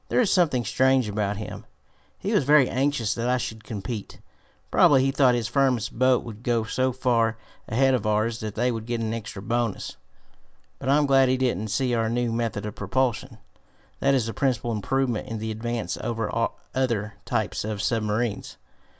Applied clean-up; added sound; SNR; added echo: none; none; none; none.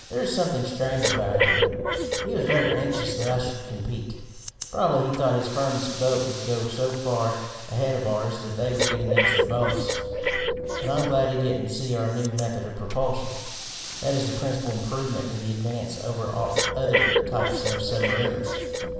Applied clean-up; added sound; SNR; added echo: none; Breathing; 2 dB; reverberation time 1.3 s.